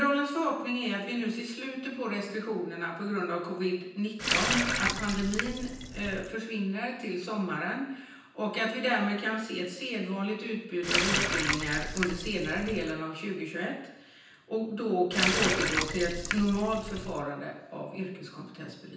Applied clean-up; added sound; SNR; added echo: none; Water tap, faucet; 0 dB; reverberation time 0.9 s.